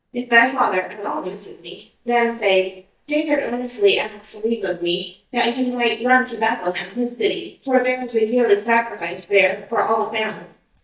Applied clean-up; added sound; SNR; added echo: neural mask model DeepFilterNet 3.